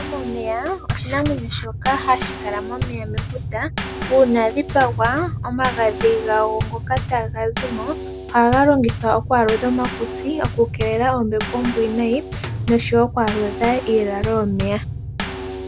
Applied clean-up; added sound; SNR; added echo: none; Bass drum / Snare drum / Drum kit; 6 dB; none.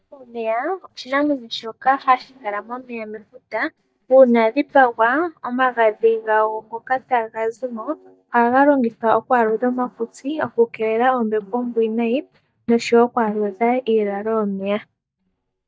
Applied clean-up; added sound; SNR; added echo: neural mask model DeepFilterNet 3.